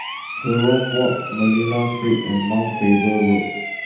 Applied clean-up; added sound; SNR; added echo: none; Siren; 8 dB; reverberation time 0.8 s.